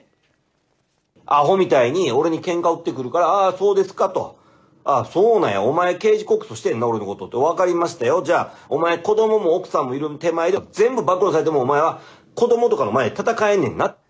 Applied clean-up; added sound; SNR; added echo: none; none; none; none.